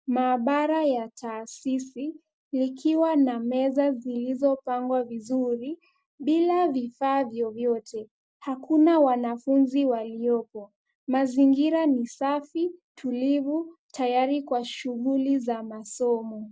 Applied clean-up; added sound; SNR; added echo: none; none; none; none.